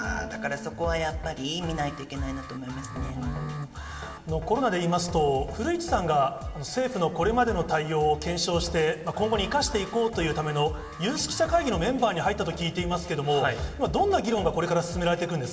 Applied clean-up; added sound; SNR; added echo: none; Alarm; 19 dB; reverberation time 1.9 s.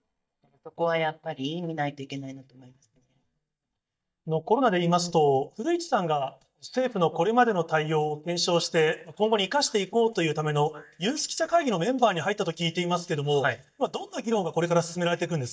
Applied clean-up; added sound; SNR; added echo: neural mask model DeepFilterNet 3.